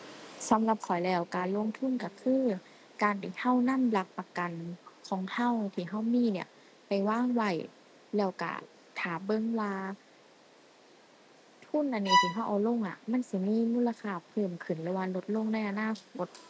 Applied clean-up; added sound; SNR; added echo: none; Bowed string instrument; -2 dB; none.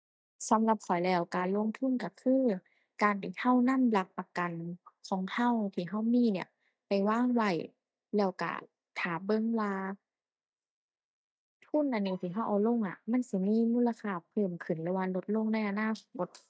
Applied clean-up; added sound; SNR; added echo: neural mask model DeepFilterNet 3.